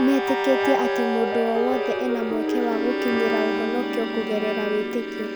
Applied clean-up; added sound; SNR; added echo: none; Bowed string instrument + Piano; 0 dB; none.